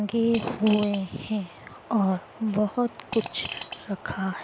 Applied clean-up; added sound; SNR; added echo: none; Fart; 12 dB; none.